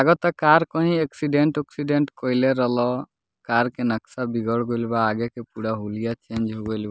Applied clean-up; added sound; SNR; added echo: none; none; none; none.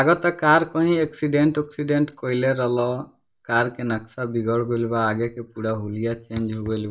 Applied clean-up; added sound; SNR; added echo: none; none; none; reverberation time 0.2 s.